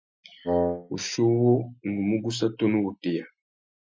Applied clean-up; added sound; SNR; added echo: classical method Wiener filter.